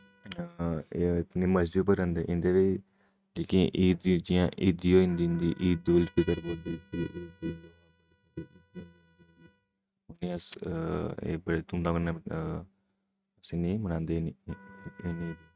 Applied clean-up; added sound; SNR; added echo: neural mask model RNNoise.